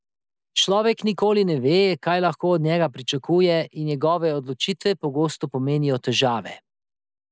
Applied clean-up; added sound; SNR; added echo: neural mask model Resemble Enhance denoiser.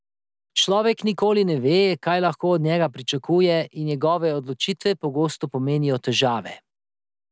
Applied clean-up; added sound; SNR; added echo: none; none; none; none.